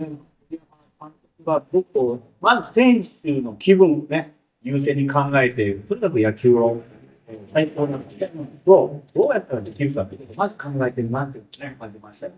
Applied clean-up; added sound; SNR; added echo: neural mask model DeepFilterNet 3.